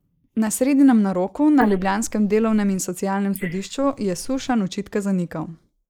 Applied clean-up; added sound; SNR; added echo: neural mask model Resemble Enhance denoiser.